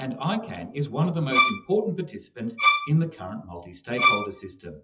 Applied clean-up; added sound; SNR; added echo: classical method WPE with log-MMSE.